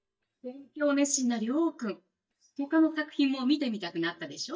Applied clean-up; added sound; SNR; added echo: neural mask model DeepFilterNet 3.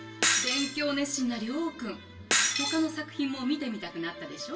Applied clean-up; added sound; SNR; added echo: none; Shatter; 0 dB; reverberation time 0.2 s.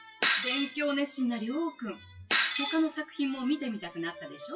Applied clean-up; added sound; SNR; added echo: classical method WPE with log-MMSE.